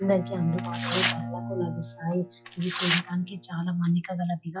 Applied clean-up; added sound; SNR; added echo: classical method log-MMSE.